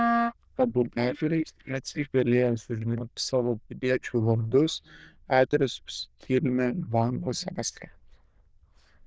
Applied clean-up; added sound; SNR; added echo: neural diffusion model UNIVERSE++.